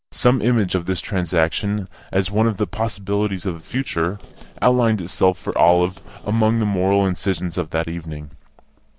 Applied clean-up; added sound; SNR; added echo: neural separator model SepFormer DNS4.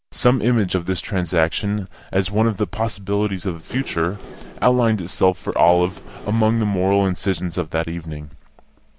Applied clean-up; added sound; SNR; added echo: none; Engine / Mechanisms; 20 dB; none.